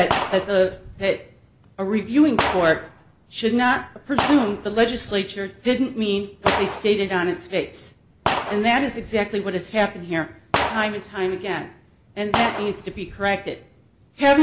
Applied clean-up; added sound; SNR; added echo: none; Gunshot, gunfire; 7 dB; none.